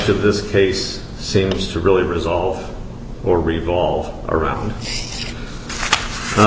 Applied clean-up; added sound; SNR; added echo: none; none; none; none.